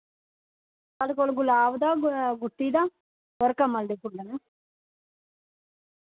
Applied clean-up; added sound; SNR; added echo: none; none; none; none.